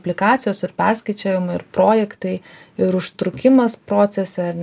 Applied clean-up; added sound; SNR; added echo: none; none; none; none.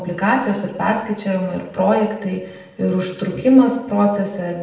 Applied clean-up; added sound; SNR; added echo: none; none; none; reverberation time 0.8 s.